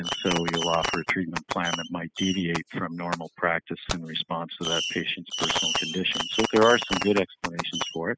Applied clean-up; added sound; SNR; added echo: classical method spectral subtraction.